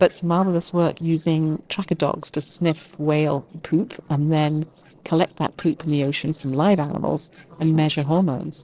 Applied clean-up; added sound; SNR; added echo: neural separator model SepFormer DNS4.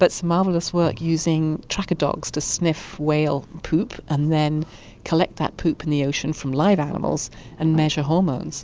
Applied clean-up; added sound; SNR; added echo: none; none; none; none.